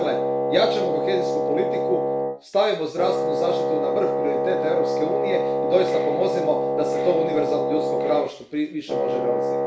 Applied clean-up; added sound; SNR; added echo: none; Wind instrument, woodwind instrument; -2 dB; reverberation time 0.5 s.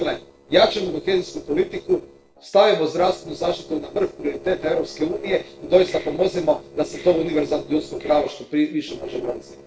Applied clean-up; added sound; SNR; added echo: neural separator model SepFormer DNS4.